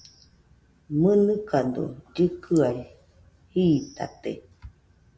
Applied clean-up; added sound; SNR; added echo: none; none; none; none.